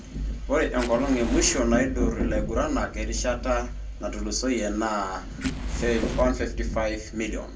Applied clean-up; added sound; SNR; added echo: none; Fire; 17 dB; reverberation time 0.2 s.